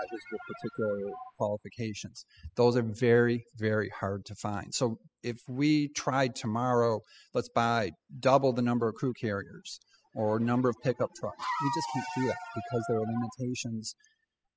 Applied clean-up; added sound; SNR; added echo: classical method spectral subtraction.